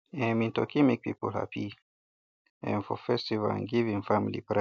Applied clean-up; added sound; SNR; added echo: none; none; none; none.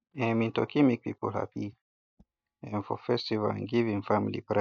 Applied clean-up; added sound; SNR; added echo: neural mask model DeepFilterNet 3.